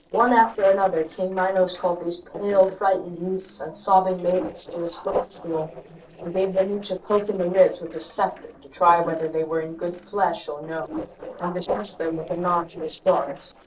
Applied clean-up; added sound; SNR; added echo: neural separator model SepFormer DNS4.